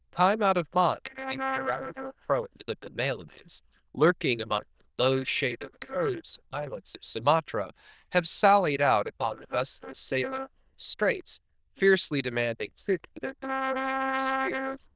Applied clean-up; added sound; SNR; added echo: neural diffusion model UNIVERSE++.